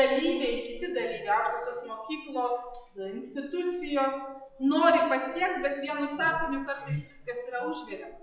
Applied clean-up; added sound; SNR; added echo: classical method log-MMSE.